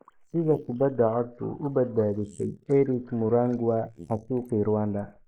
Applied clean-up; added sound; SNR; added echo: neural mask model Resemble Enhance denoiser.